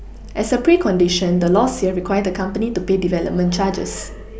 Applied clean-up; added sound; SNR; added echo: none; none; none; none.